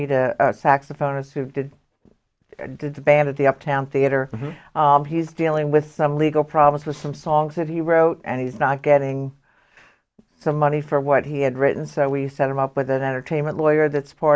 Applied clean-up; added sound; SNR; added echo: none; none; none; none.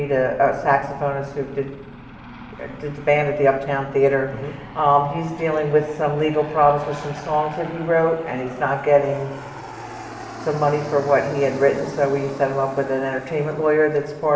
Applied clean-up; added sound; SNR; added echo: none; Aircraft; 16 dB; reverberation time 1.1 s.